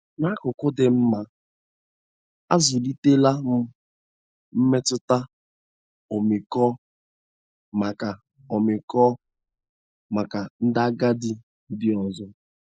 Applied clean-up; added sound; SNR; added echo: neural mask model Resemble Enhance denoiser.